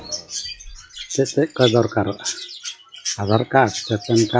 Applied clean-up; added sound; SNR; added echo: classical method log-MMSE.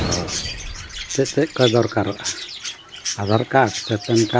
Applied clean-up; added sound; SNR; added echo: none; Chirp, tweet + Gunshot, gunfire; 8 dB; none.